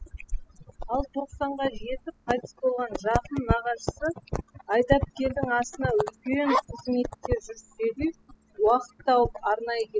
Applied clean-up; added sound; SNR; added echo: classical method spectral subtraction.